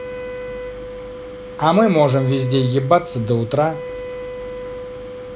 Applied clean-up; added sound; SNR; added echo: none; Wind instrument, woodwind instrument; 10 dB; none.